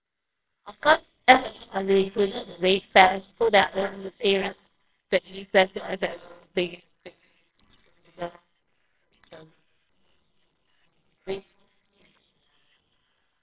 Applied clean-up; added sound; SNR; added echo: neural separator model SepFormer WHAMR!.